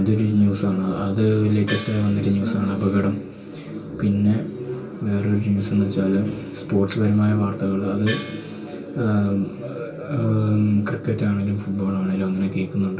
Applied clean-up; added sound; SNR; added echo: none; Gong; 12 dB; reverberation time 0.2 s.